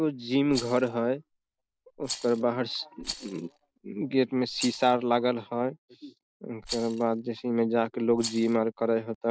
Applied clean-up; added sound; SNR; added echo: none; Rattle; 14 dB; none.